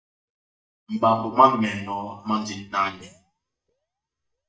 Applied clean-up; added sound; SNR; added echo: neural mask model DeepFilterNet 3.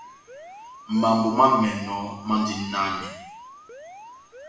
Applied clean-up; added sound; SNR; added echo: none; Alarm; 18 dB; reverberation time 0.7 s.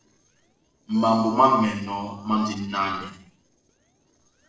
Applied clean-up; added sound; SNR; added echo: neural separator model SepFormer DNS4.